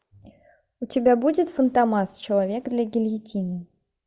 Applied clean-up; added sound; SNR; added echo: none; none; none; none.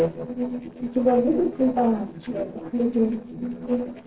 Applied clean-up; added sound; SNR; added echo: neural separator model SepFormer DNS4.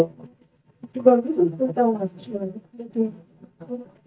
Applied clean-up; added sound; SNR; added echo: neural mask model DeepFilterNet 3.